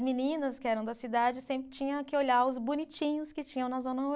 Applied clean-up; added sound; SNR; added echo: none; none; none; none.